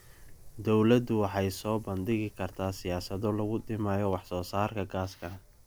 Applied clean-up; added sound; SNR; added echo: none; Wind; 20 dB; none.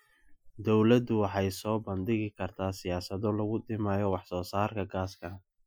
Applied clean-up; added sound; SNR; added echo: classical method Wiener filter.